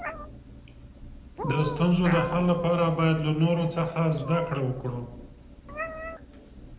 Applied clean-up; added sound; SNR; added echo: none; Meow; 12 dB; reverberation time 0.8 s.